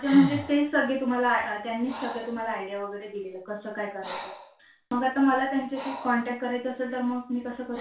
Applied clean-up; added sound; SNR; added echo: none; Breathing; 14 dB; reverberation time 0.3 s.